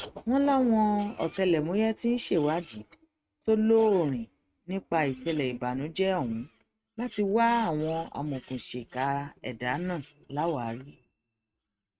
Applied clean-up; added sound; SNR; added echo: neural mask model RNNoise.